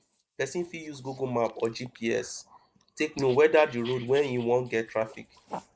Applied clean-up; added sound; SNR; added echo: neural mask model Resemble Enhance denoiser.